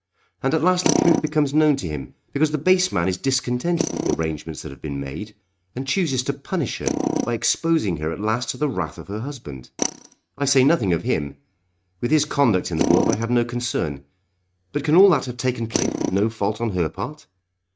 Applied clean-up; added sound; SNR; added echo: neural mask model RNNoise.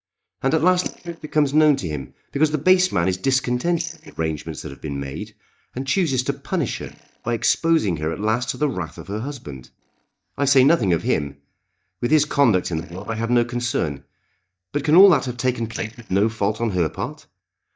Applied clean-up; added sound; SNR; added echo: neural mask model DeepFilterNet 3.